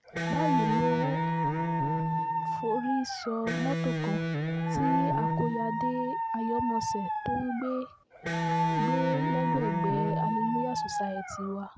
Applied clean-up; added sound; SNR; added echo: none; Electric guitar + Dog; -3 dB; none.